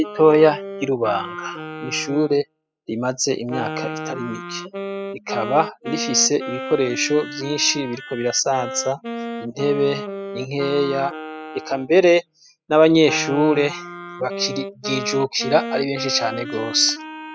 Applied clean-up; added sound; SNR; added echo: classical method spectral subtraction.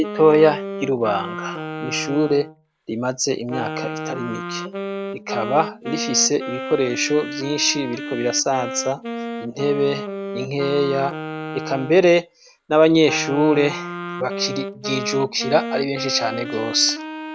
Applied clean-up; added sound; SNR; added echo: none; Wind instrument, woodwind instrument; 8 dB; none.